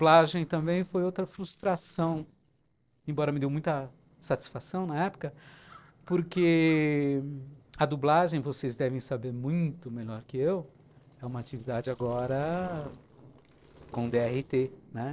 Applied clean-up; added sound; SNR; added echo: neural separator model SepFormer DNS4.